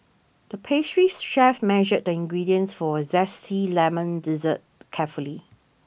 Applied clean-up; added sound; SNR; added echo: none; none; none; none.